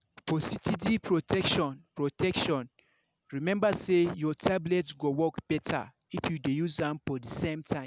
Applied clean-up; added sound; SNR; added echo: none; none; none; none.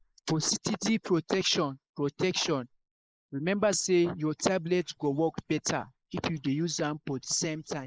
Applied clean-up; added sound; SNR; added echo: neural mask model Resemble Enhance denoiser.